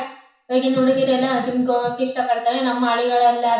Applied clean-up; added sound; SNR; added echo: none; none; none; reverberation time 0.6 s.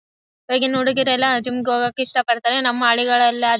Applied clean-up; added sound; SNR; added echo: none; none; none; none.